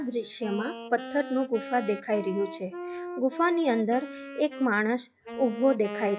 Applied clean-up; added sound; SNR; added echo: classical method log-MMSE.